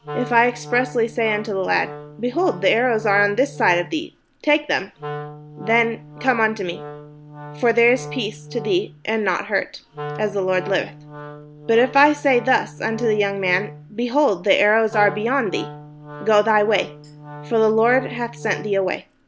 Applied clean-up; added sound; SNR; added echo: none; Wind instrument, woodwind instrument; 14 dB; none.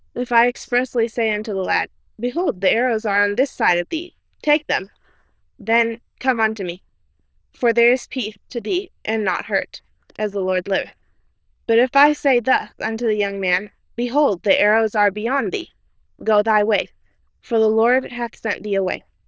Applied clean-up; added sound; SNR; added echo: neural diffusion model UNIVERSE++.